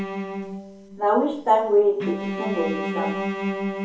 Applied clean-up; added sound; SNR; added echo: none; Bowed string instrument; 5 dB; reverberation time 0.6 s.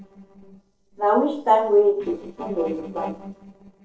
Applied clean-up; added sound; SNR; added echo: neural separator model SepFormer DNS4.